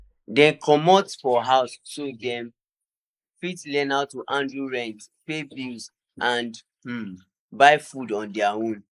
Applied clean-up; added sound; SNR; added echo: neural mask model Resemble Enhance denoiser.